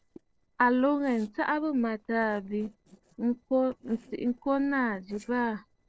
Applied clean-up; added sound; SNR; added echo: neural separator model SepFormer DNS4.